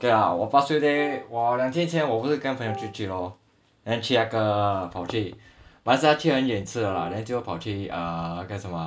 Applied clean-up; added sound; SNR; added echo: none; Wind instrument, woodwind instrument; 14 dB; none.